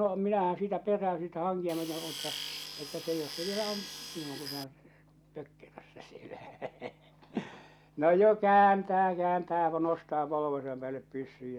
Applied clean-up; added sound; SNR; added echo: none; Tools; 10 dB; none.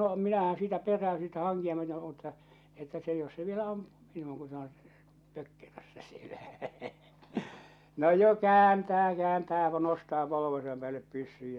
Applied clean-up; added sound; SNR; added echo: none; none; none; none.